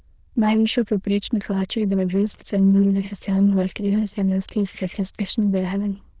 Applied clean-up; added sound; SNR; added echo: neural diffusion model UNIVERSE++.